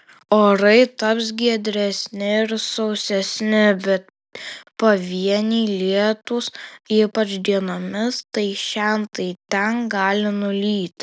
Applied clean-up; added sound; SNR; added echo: none; none; none; none.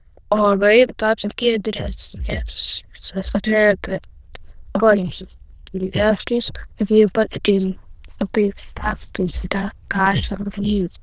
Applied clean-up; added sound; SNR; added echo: neural diffusion model UNIVERSE++.